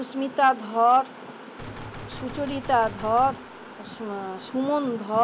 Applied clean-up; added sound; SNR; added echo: none; Gunshot, gunfire; 16 dB; none.